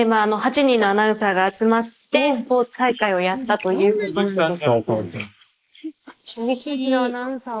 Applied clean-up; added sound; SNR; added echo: neural mask model Resemble Enhance denoiser.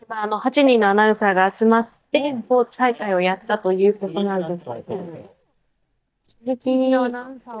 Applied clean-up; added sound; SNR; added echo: neural mask model DeepFilterNet 3.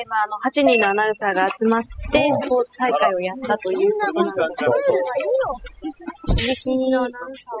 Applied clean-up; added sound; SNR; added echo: classical method spectral subtraction.